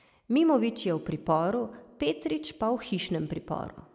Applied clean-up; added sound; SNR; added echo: none; none; none; none.